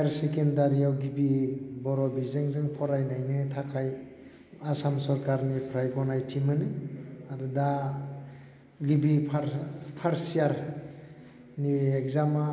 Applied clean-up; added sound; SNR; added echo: none; none; none; none.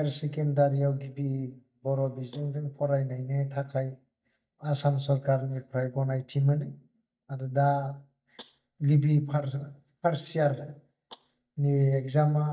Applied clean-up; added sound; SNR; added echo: neural mask model DeepFilterNet 3.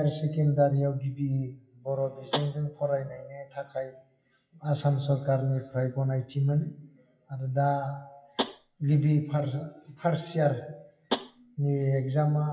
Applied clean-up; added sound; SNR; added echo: classical method WPE with log-MMSE.